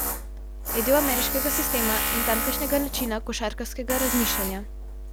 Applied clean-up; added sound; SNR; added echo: none; Tools; 0 dB; none.